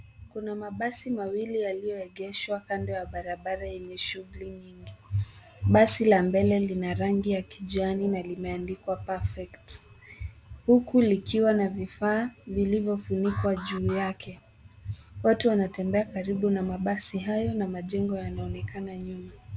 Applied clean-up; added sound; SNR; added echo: none; Alarm; 16 dB; none.